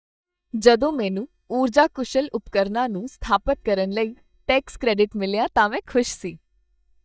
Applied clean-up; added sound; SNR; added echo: neural mask model DeepFilterNet 3.